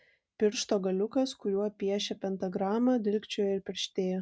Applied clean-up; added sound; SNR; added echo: none; none; none; none.